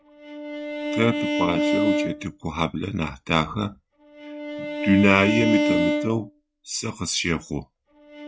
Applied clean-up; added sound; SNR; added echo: neural mask model RNNoise.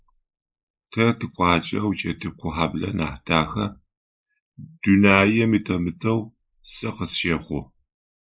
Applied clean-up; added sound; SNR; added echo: neural mask model Resemble Enhance denoiser.